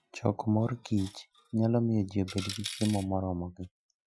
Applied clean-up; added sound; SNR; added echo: classical method Wiener filter.